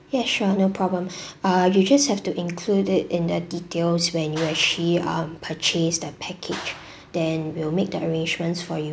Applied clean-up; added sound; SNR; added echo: none; Clapping; 19 dB; none.